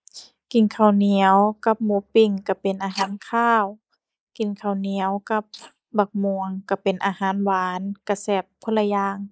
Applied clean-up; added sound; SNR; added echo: neural mask model Resemble Enhance denoiser.